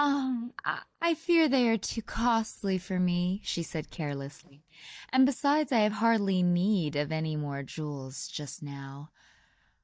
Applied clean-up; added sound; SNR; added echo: neural mask model DeepFilterNet 3.